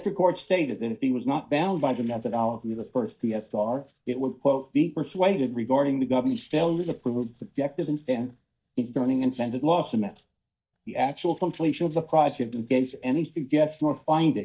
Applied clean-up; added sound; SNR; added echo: neural mask model DeepFilterNet 3.